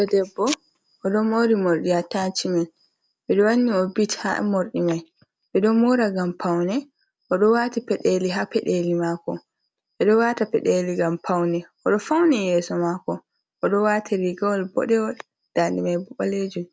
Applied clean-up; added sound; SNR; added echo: none; none; none; none.